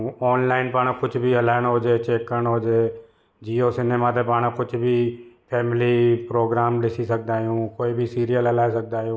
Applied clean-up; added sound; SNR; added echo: none; none; none; none.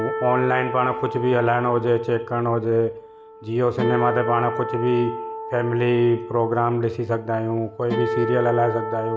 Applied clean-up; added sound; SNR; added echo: none; Acoustic guitar; 8 dB; none.